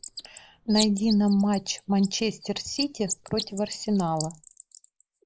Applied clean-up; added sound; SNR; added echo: neural mask model Resemble Enhance denoiser.